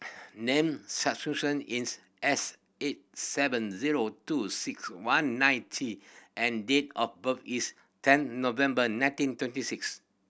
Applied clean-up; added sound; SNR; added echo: none; none; none; none.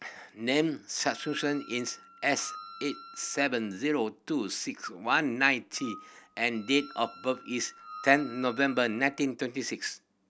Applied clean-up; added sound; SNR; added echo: none; Wind instrument, woodwind instrument + Screech / Glass; 18 dB; none.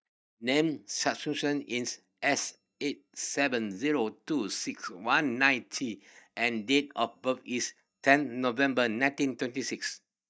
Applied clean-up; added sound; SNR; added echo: neural mask model DeepFilterNet 3.